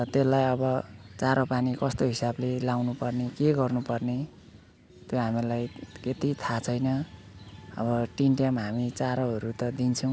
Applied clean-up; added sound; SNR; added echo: none; none; none; none.